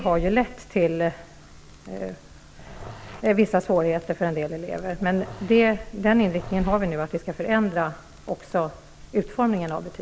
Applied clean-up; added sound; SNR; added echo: none; Growling + Animal; 16 dB; none.